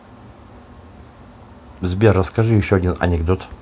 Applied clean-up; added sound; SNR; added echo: none; none; none; none.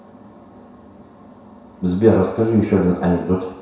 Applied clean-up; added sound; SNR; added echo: none; none; none; reverberation time 0.7 s.